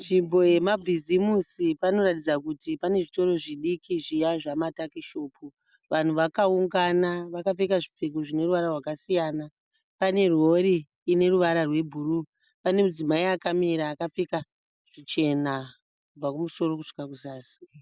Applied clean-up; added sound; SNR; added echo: none; none; none; none.